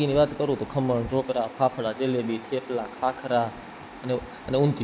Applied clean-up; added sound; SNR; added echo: none; none; none; none.